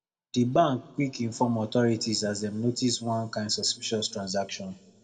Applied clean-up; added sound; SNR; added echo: none; none; none; reverberation time 1.1 s.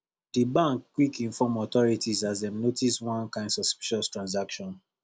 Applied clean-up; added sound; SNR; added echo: none; none; none; none.